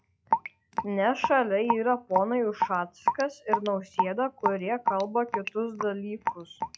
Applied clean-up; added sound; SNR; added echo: classical method log-MMSE.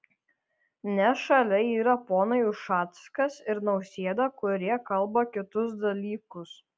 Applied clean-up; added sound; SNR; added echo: none; none; none; none.